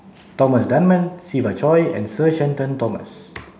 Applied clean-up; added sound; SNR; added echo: none; none; none; none.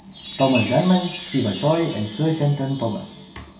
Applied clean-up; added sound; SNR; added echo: none; Chime; 0 dB; reverberation time 0.2 s.